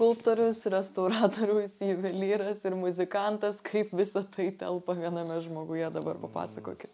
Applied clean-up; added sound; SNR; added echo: none; none; none; none.